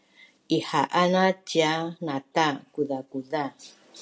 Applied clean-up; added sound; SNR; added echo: none; none; none; none.